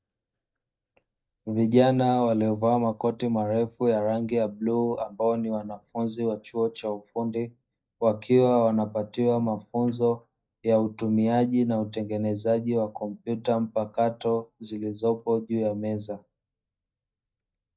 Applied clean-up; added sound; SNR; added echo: neural mask model DeepFilterNet 3.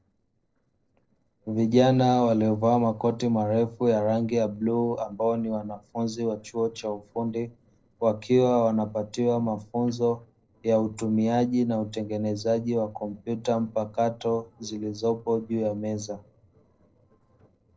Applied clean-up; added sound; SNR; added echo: neural separator model SepFormer DNS4.